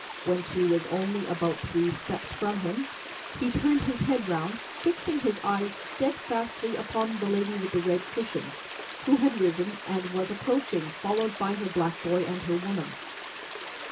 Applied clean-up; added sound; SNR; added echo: none; Stream; 11 dB; reverberation time 0.2 s.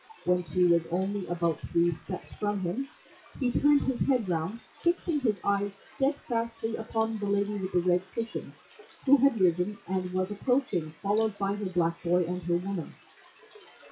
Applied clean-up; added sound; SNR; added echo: classical method WPE with log-MMSE.